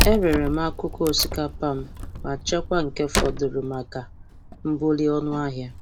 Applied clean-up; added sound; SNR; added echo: none; Wood; 4 dB; none.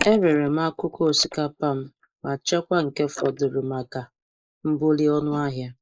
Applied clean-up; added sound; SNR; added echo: neural mask model Resemble Enhance denoiser.